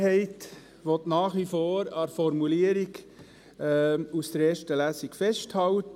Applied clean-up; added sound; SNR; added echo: none; none; none; none.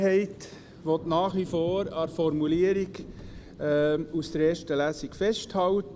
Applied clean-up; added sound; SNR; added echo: none; Thunder; 17 dB; none.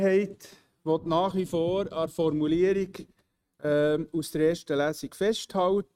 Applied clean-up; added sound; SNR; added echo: neural mask model RNNoise.